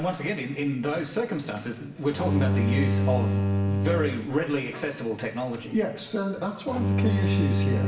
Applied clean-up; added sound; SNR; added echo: none; Bowed string instrument; -1 dB; reverberation time 1.1 s.